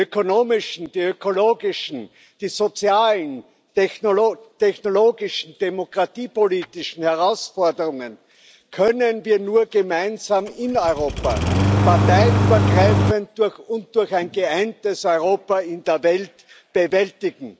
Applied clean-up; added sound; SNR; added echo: none; Engine starting; -3 dB; none.